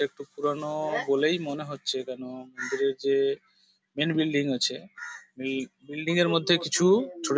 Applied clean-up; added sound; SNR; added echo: none; none; none; none.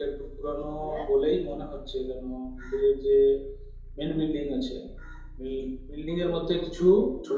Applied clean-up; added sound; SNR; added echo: none; Idling / Car; 14 dB; reverberation time 2.8 s.